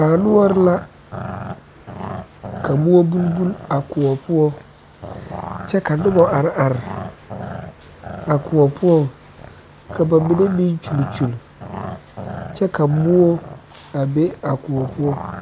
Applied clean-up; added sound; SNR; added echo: none; Growling; 13 dB; none.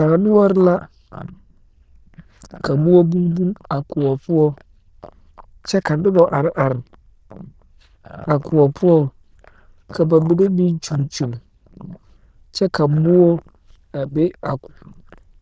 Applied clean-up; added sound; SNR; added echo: neural diffusion model UNIVERSE++.